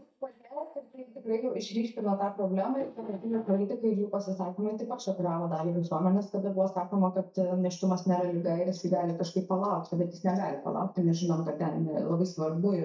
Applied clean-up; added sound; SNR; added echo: neural mask model DeepFilterNet 3.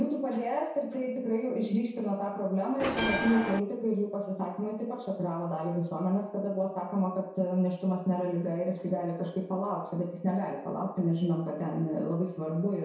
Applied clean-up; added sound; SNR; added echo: none; Bell; 1 dB; reverberation time 0.7 s.